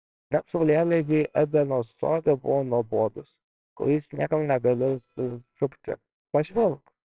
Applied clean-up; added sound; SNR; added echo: neural separator model SepFormer WHAMR!.